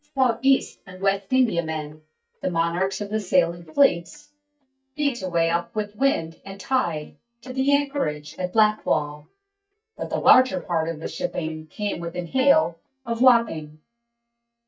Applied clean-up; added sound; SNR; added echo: neural mask model DeepFilterNet 3.